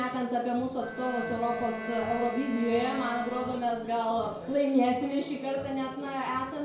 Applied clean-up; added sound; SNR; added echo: none; Bowed string instrument; 10 dB; reverberation time 0.6 s.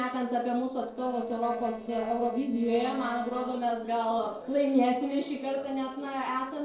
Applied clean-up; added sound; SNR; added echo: neural separator model SepFormer DNS4.